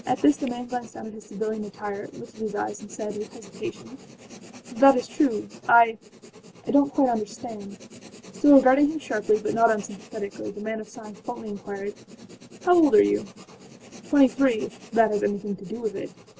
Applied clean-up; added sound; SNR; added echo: none; Writing; 20 dB; none.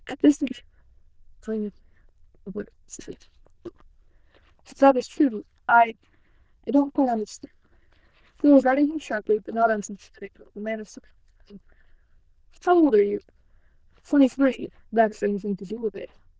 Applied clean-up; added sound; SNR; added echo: neural diffusion model UNIVERSE++.